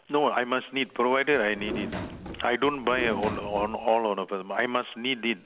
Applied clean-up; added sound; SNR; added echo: none; Drawer open or close; 9 dB; none.